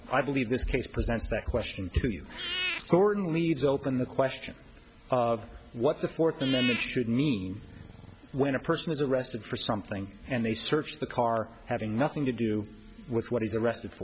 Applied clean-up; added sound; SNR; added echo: none; Meow / Purr; 10 dB; none.